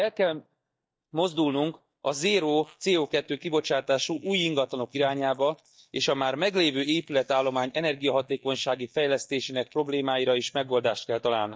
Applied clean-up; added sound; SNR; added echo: neural mask model DeepFilterNet 3.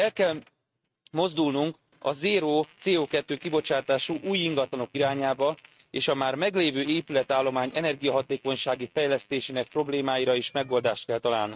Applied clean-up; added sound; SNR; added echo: neural mask model RNNoise.